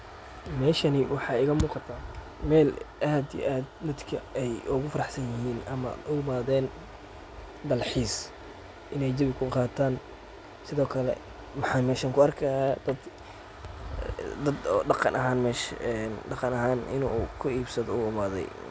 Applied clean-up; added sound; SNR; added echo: none; none; none; none.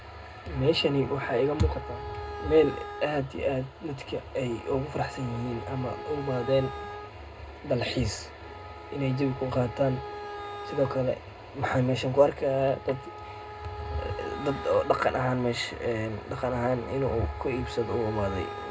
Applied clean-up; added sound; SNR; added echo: none; Wind instrument, woodwind instrument; 14 dB; reverberation time 0.2 s.